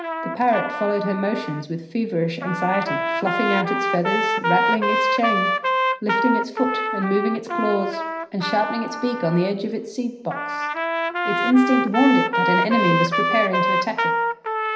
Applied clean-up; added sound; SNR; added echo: none; Trumpet; 0 dB; reverberation time 0.9 s.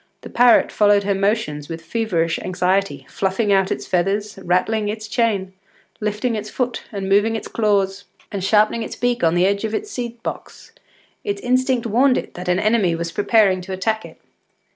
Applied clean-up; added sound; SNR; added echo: none; none; none; none.